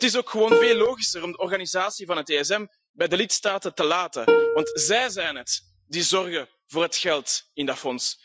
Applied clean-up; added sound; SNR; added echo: classical method Wiener filter.